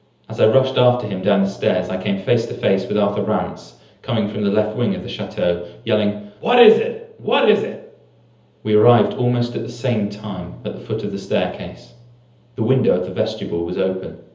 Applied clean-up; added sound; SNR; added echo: none; none; none; reverberation time 0.7 s.